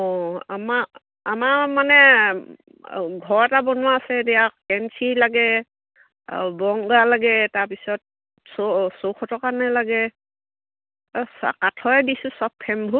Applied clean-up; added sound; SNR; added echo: none; none; none; none.